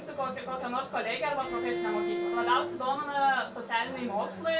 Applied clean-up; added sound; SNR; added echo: none; Bowed string instrument; 3 dB; reverberation time 0.2 s.